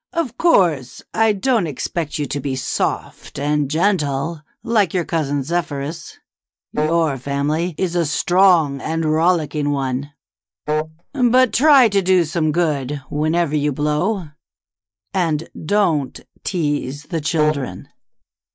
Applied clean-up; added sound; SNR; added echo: neural mask model DeepFilterNet 3.